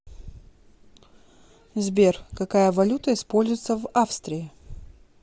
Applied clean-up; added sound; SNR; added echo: none; none; none; none.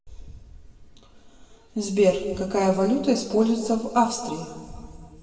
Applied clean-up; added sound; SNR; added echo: none; none; none; reverberation time 1.8 s.